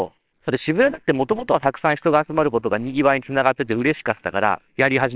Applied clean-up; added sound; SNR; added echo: neural separator model SepFormer WHAMR!.